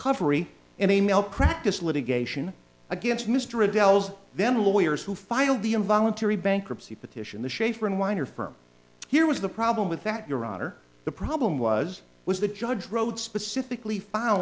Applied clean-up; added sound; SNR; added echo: none; none; none; none.